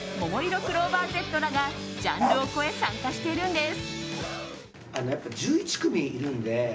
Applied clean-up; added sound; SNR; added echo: none; Bark; 0 dB; none.